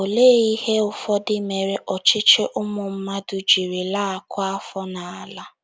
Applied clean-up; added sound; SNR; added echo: none; none; none; none.